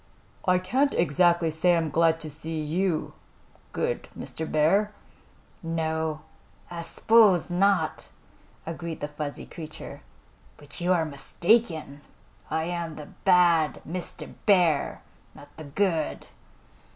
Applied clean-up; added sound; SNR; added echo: none; none; none; none.